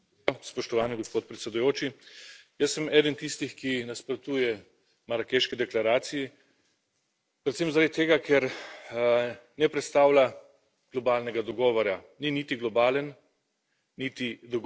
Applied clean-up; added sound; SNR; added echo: neural separator model SepFormer DNS4.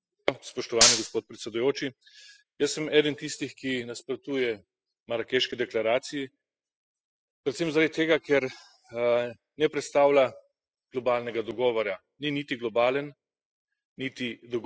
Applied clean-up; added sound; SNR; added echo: classical method spectral subtraction.